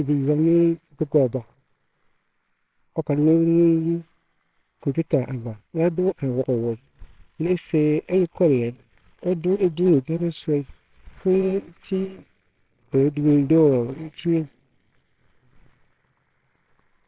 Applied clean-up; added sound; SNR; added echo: neural separator model SepFormer WHAMR!.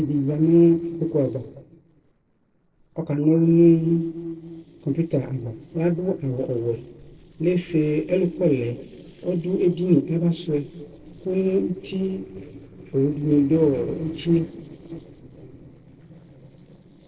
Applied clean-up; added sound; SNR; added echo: neural separator model SepFormer DNS4.